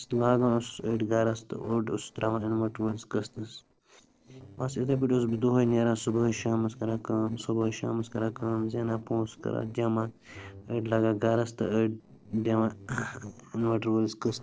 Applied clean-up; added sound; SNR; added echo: neural separator model SepFormer DNS4.